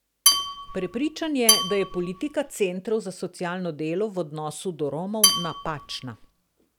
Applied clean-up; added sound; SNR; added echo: none; Dishes, pots, and pans / Glass / Bell; -3 dB; none.